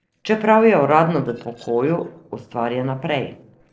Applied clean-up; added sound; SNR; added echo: neural separator model SepFormer DNS4.